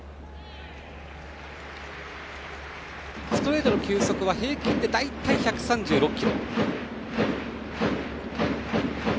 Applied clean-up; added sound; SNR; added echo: none; none; none; none.